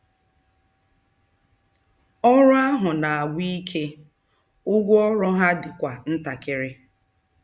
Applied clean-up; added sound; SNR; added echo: none; none; none; none.